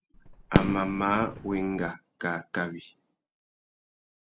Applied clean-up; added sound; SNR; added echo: none; Fireworks; -2 dB; none.